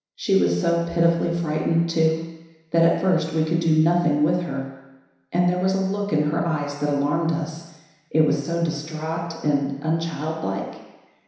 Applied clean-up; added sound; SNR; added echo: none; none; none; reverberation time 1.0 s.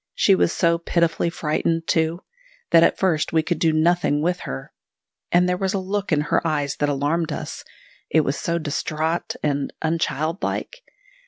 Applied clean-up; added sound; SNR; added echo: none; none; none; none.